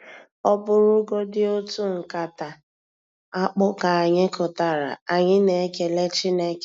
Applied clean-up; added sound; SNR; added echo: none; none; none; none.